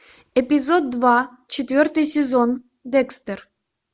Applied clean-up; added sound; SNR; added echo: none; none; none; none.